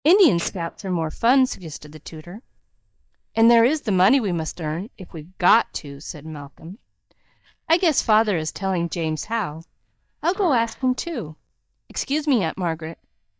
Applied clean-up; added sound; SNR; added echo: neural mask model DeepFilterNet 3.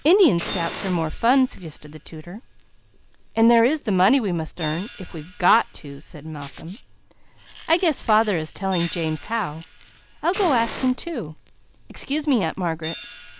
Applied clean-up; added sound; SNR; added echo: none; Fire + Hi-hat; 15 dB; none.